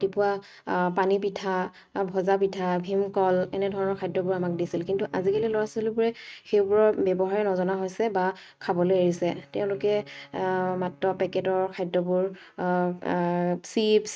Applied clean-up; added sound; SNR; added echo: neural mask model RNNoise.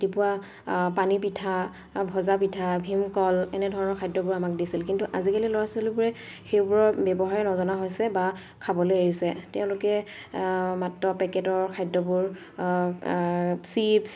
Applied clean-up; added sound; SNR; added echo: none; none; none; none.